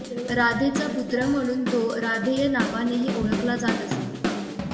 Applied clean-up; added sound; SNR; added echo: none; Drum / Drum kit; 5 dB; reverberation time 1.9 s.